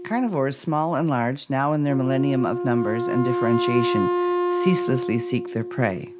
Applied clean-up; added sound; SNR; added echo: none; Wind instrument, woodwind instrument; 3 dB; none.